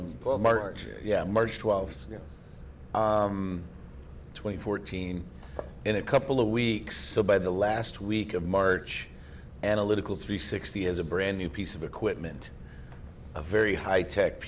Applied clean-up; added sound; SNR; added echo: none; none; none; none.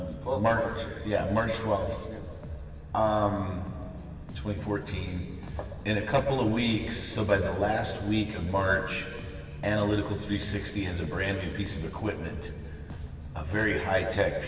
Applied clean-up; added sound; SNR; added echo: none; Bass guitar; 14 dB; reverberation time 2.6 s.